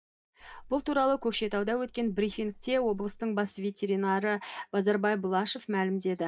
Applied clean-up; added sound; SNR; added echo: neural mask model DeepFilterNet 3.